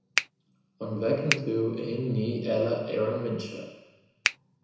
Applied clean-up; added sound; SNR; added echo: none; Finger snapping; -1 dB; reverberation time 1.0 s.